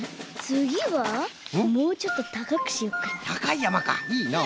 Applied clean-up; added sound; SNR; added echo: none; none; none; none.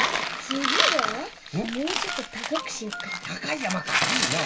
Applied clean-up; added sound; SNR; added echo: none; Coin (dropping); -3 dB; reverberation time 0.2 s.